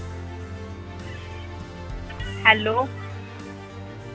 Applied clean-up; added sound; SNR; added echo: none; Musical instrument; 6 dB; none.